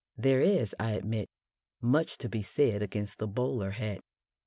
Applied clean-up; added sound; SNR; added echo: none; none; none; none.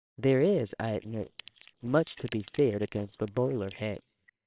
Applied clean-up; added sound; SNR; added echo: neural separator model SepFormer WHAMR!.